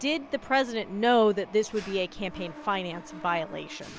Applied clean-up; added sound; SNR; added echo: none; Mechanisms; 18 dB; none.